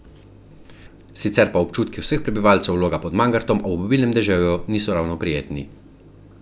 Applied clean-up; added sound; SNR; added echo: none; none; none; none.